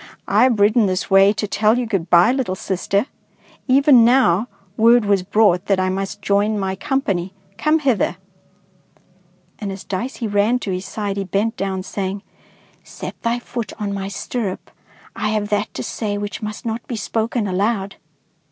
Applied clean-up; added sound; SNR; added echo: none; none; none; none.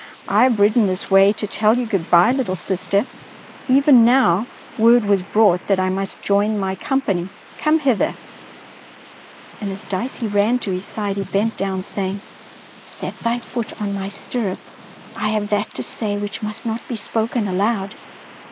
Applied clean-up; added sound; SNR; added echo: neural mask model Resemble Enhance denoiser.